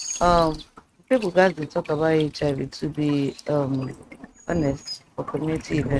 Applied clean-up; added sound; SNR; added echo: neural mask model RNNoise.